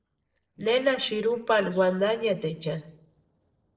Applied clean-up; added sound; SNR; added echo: neural separator model SepFormer DNS4.